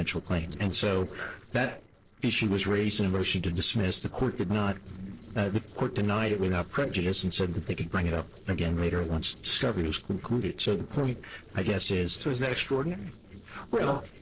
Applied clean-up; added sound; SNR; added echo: neural separator model SepFormer DNS4.